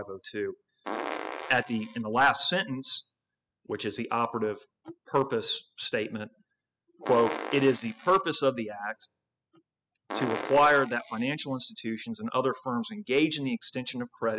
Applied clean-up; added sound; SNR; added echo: classical method spectral subtraction.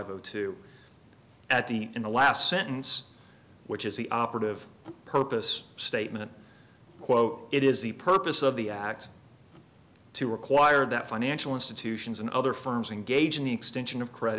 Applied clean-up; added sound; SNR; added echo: none; none; none; none.